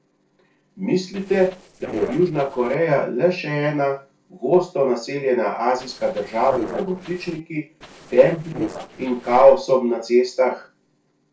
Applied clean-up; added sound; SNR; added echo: neural separator model SepFormer DNS4.